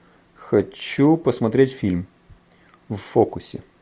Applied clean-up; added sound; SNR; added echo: none; none; none; none.